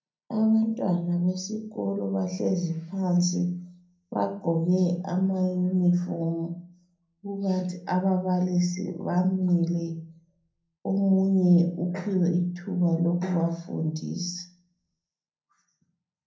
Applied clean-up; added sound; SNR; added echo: none; none; none; reverberation time 0.6 s.